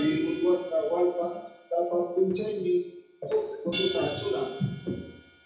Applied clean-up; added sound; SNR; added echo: none; Hi-hat; 13 dB; reverberation time 0.9 s.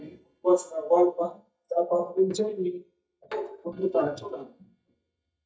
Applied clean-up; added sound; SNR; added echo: neural mask model DeepFilterNet 3.